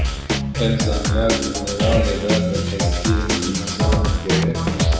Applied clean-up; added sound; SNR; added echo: none; Drum kit; -5 dB; reverberation time 1.0 s.